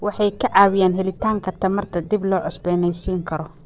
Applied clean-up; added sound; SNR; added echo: neural separator model SepFormer DNS4.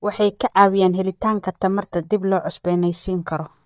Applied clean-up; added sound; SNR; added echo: neural mask model DeepFilterNet 3.